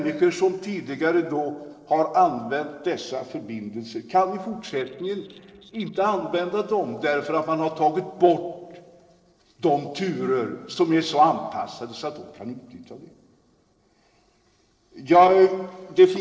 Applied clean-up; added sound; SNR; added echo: neural separator model SepFormer DNS4.